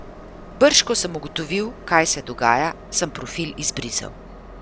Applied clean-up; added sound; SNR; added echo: none; Train; 17 dB; none.